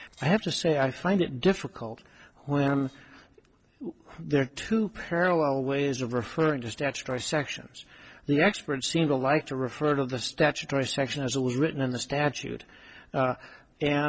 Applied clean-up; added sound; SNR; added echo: neural separator model SepFormer DNS4.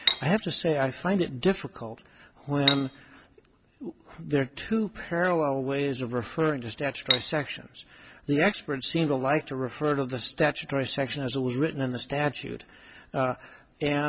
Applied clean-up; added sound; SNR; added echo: none; Cutlery, silverware; -1 dB; none.